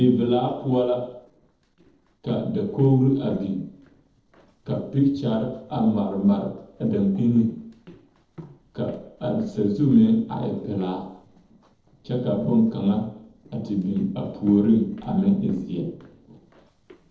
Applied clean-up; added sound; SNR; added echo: neural separator model SepFormer DNS4.